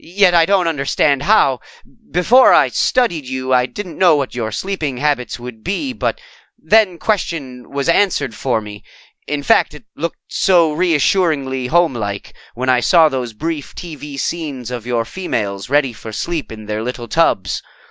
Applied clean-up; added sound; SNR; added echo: none; none; none; none.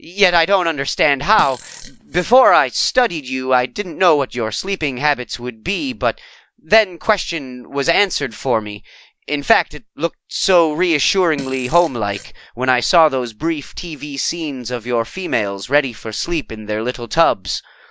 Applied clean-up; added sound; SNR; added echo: none; Fart; 18 dB; none.